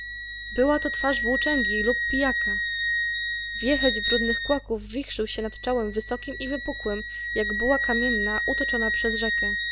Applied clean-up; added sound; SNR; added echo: none; Wind instrument, woodwind instrument; 0 dB; none.